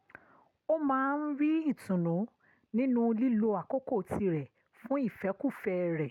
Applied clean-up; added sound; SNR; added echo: none; none; none; none.